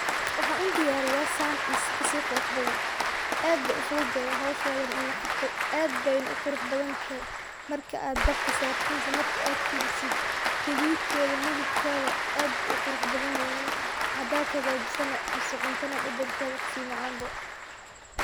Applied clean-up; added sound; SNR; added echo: none; Applause; -3 dB; none.